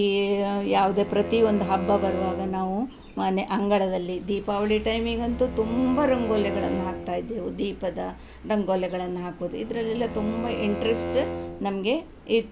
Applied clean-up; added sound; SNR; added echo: none; Bowed string instrument; 10 dB; none.